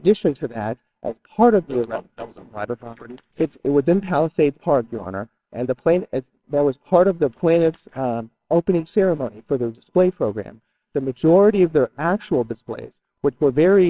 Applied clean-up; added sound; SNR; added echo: neural separator model SepFormer WHAMR!.